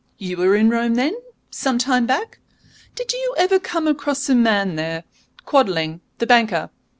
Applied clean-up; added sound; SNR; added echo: none; none; none; none.